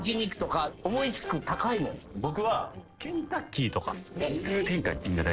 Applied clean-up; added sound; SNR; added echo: neural separator model SepFormer DNS4.